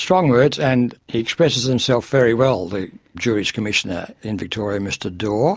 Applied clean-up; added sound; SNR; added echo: none; none; none; none.